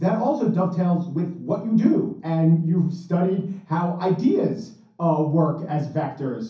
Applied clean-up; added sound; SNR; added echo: none; none; none; reverberation time 0.6 s.